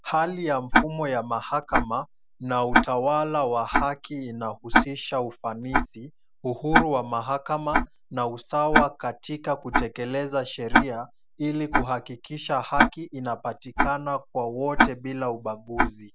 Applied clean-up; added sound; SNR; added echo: none; Tick-tock; -1 dB; none.